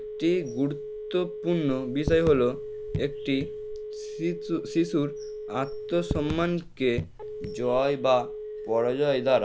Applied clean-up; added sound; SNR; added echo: none; Telephone + Raindrop / Drip; 8 dB; none.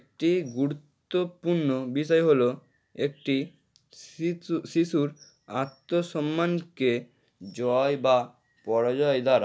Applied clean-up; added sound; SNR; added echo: none; none; none; none.